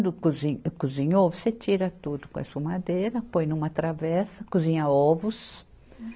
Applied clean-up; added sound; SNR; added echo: none; none; none; none.